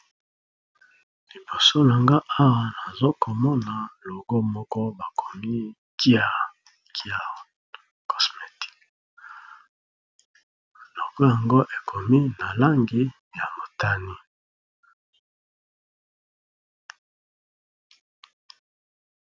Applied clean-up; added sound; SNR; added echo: none; none; none; none.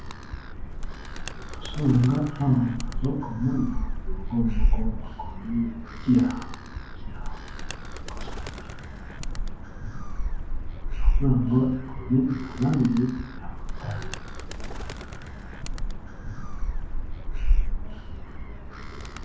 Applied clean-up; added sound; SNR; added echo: none; Animal; -1 dB; reverberation time 0.9 s.